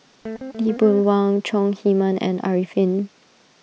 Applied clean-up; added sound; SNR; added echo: none; Guitar; 13 dB; none.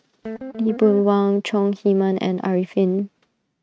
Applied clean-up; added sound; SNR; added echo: neural mask model RNNoise.